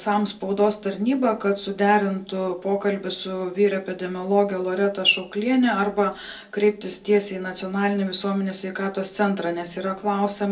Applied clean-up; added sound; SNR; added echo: none; none; none; reverberation time 0.2 s.